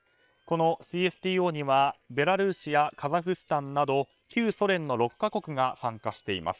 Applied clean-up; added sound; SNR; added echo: neural separator model SepFormer WHAM!.